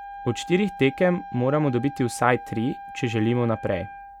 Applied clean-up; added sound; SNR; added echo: none; Wind instrument, woodwind instrument; 14 dB; none.